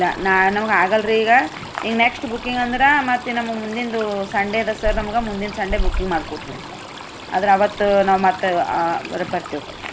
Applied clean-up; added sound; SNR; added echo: none; Stream; 10 dB; none.